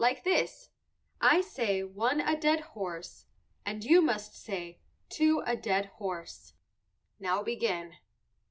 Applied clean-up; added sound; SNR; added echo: none; none; none; none.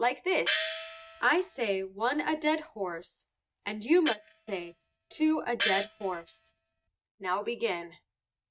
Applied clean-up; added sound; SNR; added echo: neural mask model RNNoise.